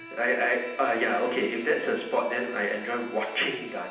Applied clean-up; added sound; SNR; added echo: none; Bowed string instrument; 16 dB; reverberation time 0.8 s.